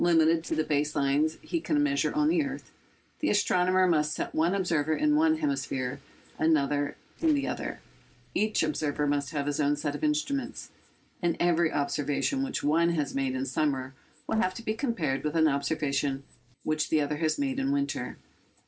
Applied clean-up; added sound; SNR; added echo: neural separator model SepFormer DNS4.